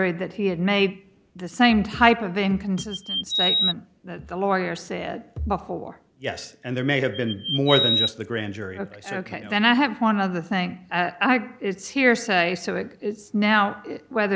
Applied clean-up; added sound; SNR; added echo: none; Bird vocalization, bird call, bird song; 1 dB; none.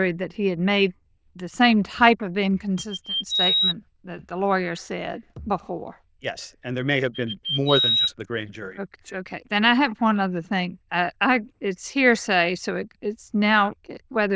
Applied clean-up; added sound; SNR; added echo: neural diffusion model UNIVERSE++.